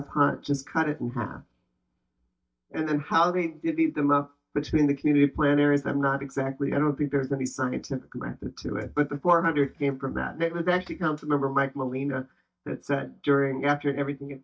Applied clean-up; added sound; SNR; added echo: neural mask model DeepFilterNet 3.